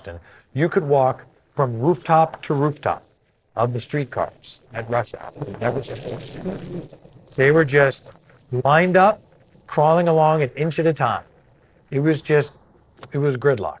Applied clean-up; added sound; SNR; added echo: neural separator model SepFormer DNS4.